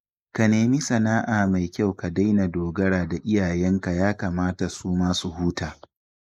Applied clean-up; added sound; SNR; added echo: neural mask model Resemble Enhance denoiser.